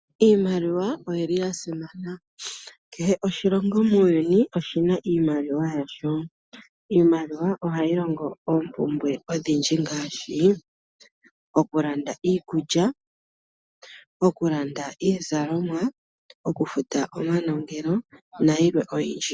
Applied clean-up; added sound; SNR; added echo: none; none; none; none.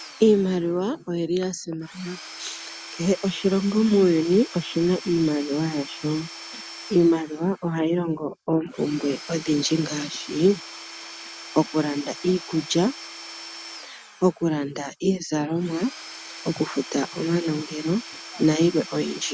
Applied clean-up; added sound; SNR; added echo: none; Tools / Domestic sounds, home sounds; 16 dB; none.